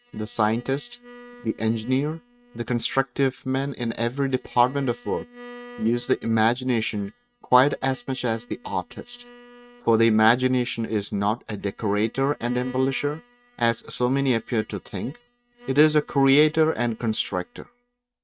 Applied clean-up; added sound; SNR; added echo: neural mask model RNNoise.